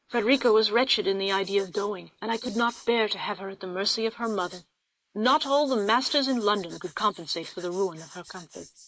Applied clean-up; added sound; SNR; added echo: neural mask model Resemble Enhance denoiser.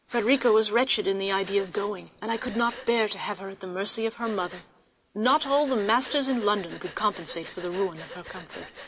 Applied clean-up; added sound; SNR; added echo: none; Breathing; 17 dB; none.